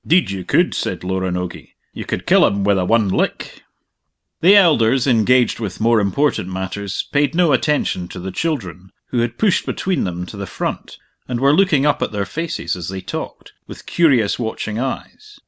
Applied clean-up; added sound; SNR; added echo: none; none; none; none.